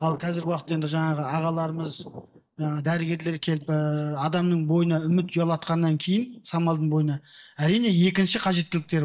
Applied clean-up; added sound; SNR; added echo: neural mask model DeepFilterNet 3.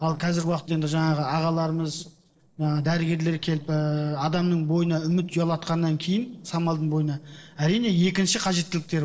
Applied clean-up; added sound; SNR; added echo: neural separator model SepFormer DNS4.